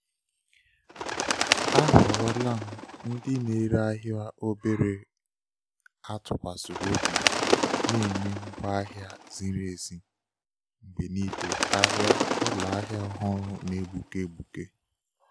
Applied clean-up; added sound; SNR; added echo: none; Bird; 0 dB; none.